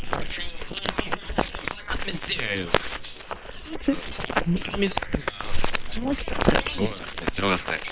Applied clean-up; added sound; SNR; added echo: neural separator model SepFormer WHAM!.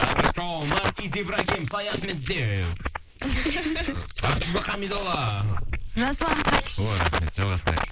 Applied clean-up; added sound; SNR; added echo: neural mask model Resemble Enhance denoiser.